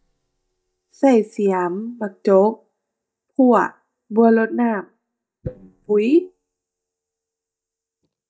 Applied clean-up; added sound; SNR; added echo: neural mask model DeepFilterNet 3.